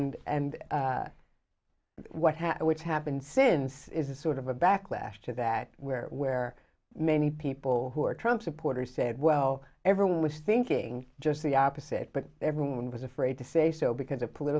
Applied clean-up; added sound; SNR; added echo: none; none; none; none.